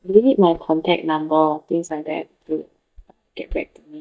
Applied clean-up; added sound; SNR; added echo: neural mask model DeepFilterNet 3.